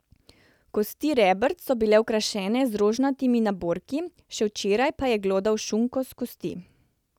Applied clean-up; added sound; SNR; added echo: none; none; none; none.